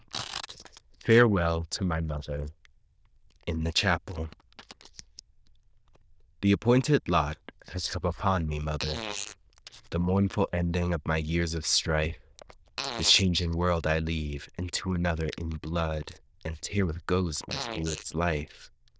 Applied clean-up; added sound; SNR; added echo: neural diffusion model UNIVERSE++.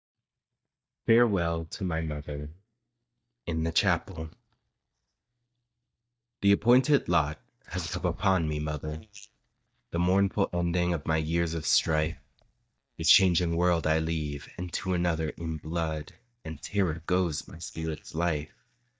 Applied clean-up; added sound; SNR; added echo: neural mask model DeepFilterNet 3.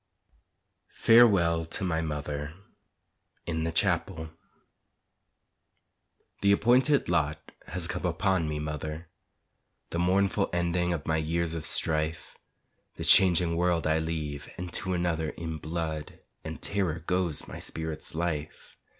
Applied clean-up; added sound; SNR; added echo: none; none; none; none.